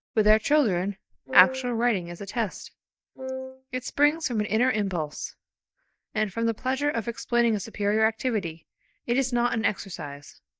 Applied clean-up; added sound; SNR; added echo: neural mask model DeepFilterNet 3.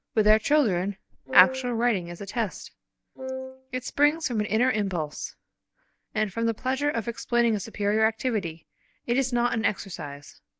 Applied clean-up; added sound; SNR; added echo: none; Wind instrument, woodwind instrument; 8 dB; none.